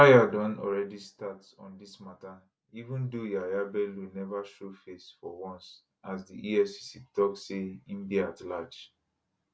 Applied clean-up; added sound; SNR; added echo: none; none; none; none.